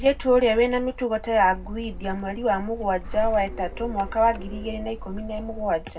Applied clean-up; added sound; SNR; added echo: none; Printer; 10 dB; reverberation time 0.3 s.